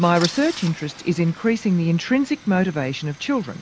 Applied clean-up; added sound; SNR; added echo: none; Idling / Engine starting / Car; 17 dB; none.